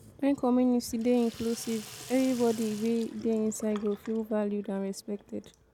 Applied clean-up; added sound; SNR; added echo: none; Sink (filling or washing); 19 dB; none.